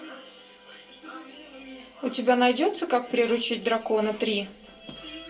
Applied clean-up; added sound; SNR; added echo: none; none; none; reverberation time 0.2 s.